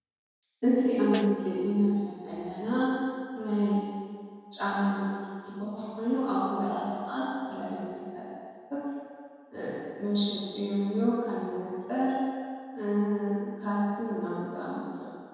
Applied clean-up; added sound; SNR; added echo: none; Snare drum; 15 dB; reverberation time 1.9 s.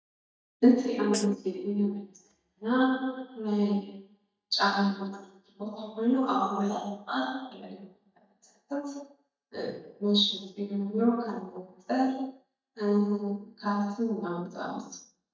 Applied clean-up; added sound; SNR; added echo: neural mask model DeepFilterNet 3.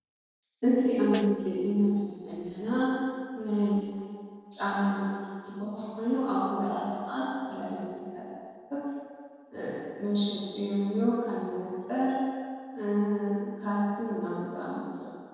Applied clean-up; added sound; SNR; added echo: neural separator model SepFormer DNS4.